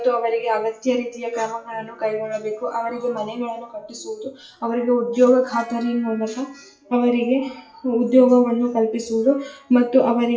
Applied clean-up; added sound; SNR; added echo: classical method WPE with log-MMSE.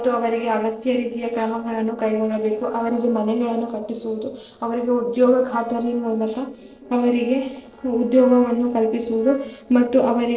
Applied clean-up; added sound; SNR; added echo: neural separator model SepFormer DNS4.